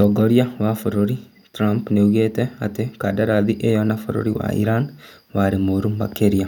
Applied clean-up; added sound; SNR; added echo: none; none; none; none.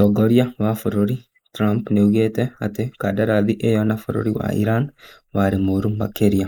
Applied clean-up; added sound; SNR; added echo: neural mask model Resemble Enhance denoiser.